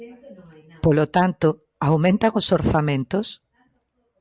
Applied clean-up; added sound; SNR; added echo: none; none; none; none.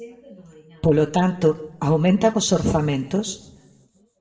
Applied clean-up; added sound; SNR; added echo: none; none; none; reverberation time 0.7 s.